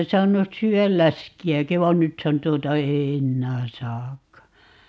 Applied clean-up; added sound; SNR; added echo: none; none; none; none.